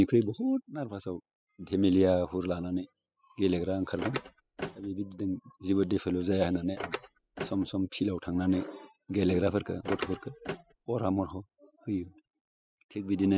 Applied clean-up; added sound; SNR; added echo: classical method spectral subtraction.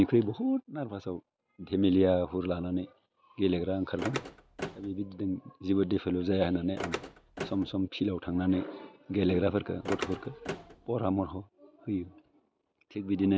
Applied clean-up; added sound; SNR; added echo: none; Car; 9 dB; none.